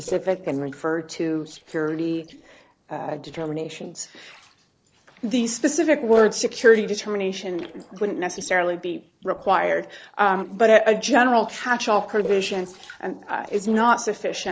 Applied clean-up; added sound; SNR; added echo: neural separator model SepFormer DNS4.